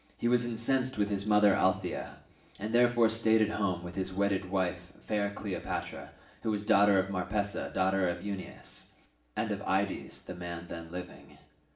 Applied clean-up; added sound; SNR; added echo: none; none; none; reverberation time 0.7 s.